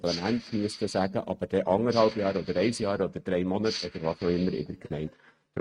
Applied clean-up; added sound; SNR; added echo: neural mask model RNNoise.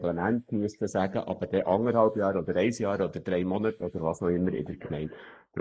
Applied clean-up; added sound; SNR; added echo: neural mask model Resemble Enhance denoiser.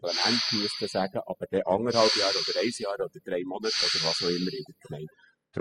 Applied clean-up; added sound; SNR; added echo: classical method spectral subtraction.